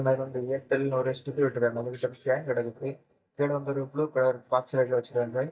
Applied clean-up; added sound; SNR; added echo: neural mask model DeepFilterNet 3.